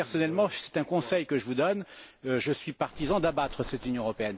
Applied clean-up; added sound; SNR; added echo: none; Bird; 17 dB; none.